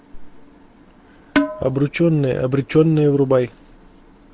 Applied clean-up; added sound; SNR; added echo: none; Percussion; 2 dB; none.